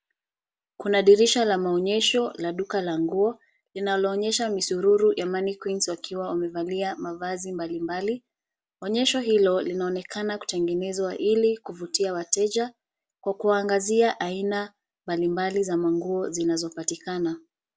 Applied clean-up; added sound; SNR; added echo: none; none; none; none.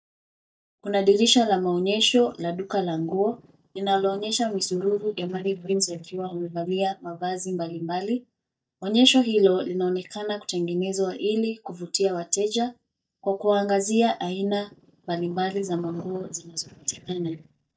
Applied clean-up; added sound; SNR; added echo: neural mask model DeepFilterNet 3.